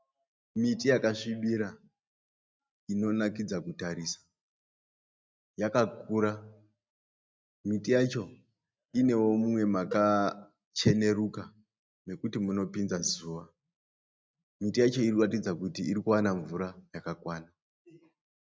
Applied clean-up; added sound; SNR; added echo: neural mask model RNNoise.